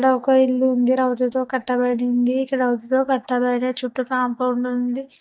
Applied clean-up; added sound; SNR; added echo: neural mask model DeepFilterNet 3.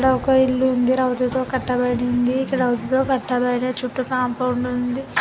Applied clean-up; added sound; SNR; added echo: none; Thunder / Rain; 17 dB; none.